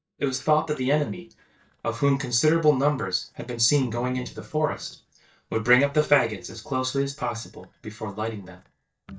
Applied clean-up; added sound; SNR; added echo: neural mask model DeepFilterNet 3.